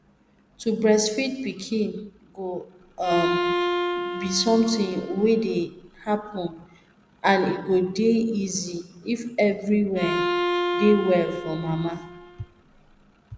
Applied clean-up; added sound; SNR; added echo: none; Bowed string instrument; 4 dB; none.